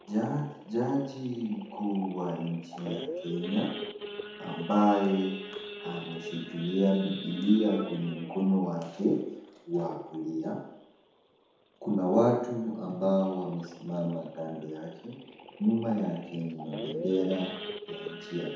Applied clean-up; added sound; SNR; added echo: none; Idling / Sawing / Accelerating, revving, vroom; 13 dB; reverberation time 0.9 s.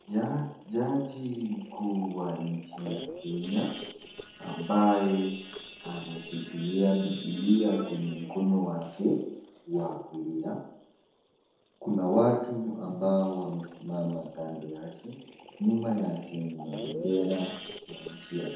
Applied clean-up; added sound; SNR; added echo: neural separator model SepFormer DNS4.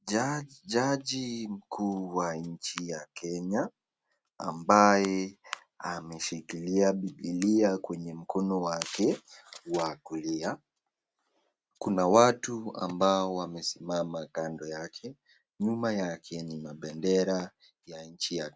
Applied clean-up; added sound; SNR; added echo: none; none; none; none.